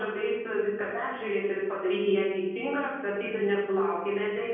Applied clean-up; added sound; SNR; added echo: none; none; none; reverberation time 1.3 s.